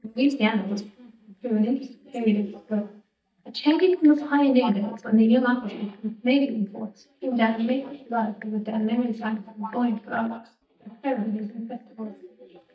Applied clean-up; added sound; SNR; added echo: neural mask model DeepFilterNet 3.